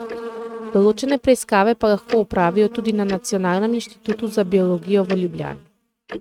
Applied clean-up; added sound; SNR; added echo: neural mask model RNNoise.